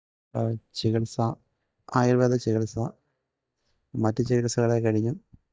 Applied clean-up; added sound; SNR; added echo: neural mask model DeepFilterNet 3.